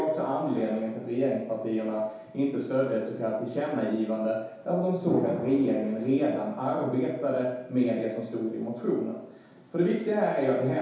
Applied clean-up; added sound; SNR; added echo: none; Thunder / Rain; 18 dB; reverberation time 0.8 s.